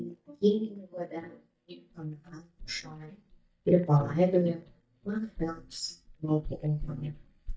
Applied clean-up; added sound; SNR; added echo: neural mask model DeepFilterNet 3.